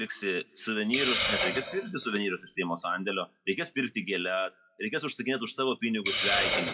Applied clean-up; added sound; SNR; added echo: classical method WPE with log-MMSE.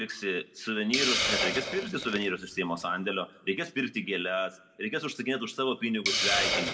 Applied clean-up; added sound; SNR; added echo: none; Hiss; 3 dB; reverberation time 0.7 s.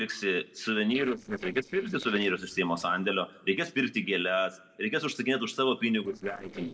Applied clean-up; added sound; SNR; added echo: neural separator model SepFormer DNS4.